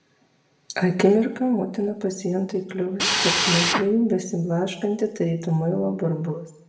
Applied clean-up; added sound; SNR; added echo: none; Drill; 0 dB; reverberation time 0.6 s.